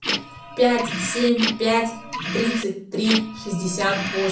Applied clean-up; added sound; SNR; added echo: none; Printer; 6 dB; reverberation time 0.6 s.